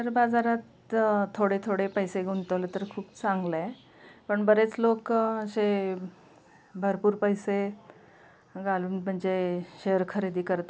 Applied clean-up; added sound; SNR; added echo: none; none; none; none.